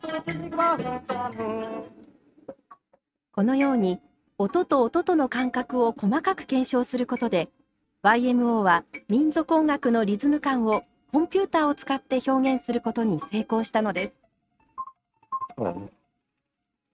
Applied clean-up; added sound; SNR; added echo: neural mask model RNNoise.